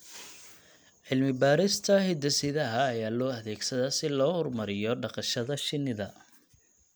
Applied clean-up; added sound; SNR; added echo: none; none; none; none.